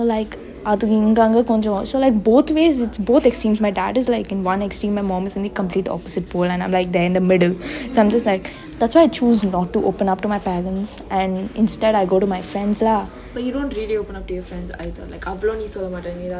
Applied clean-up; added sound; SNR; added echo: none; none; none; none.